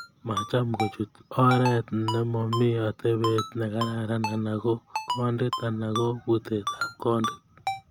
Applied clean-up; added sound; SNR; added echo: none; Ringtone; 8 dB; none.